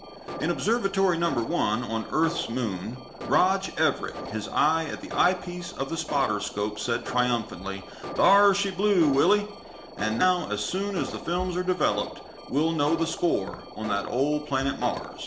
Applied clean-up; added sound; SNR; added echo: none; Alarm; 13 dB; reverberation time 0.4 s.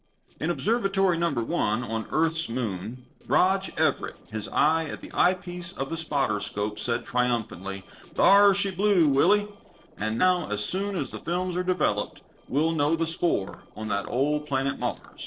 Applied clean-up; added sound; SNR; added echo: neural separator model SepFormer DNS4.